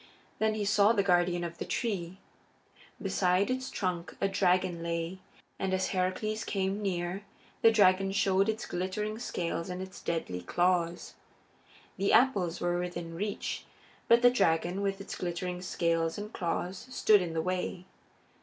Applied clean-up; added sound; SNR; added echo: none; none; none; none.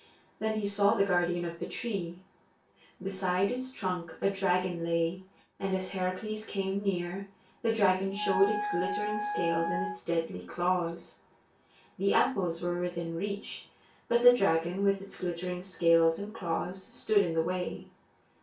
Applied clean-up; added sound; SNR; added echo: none; Wind instrument, woodwind instrument; 5 dB; reverberation time 0.2 s.